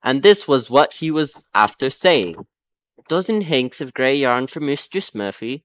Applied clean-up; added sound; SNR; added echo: neural mask model Resemble Enhance denoiser.